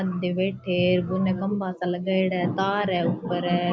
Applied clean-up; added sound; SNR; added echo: none; none; none; none.